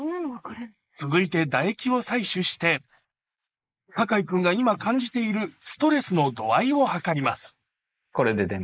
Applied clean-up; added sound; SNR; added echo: neural mask model Resemble Enhance denoiser.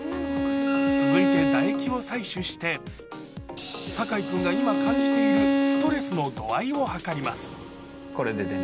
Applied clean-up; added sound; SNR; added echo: none; Bowed string instrument; -3 dB; none.